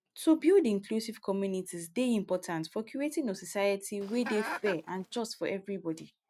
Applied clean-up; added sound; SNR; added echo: neural mask model RNNoise.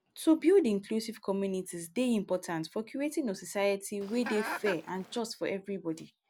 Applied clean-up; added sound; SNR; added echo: none; Chicken, rooster; 9 dB; none.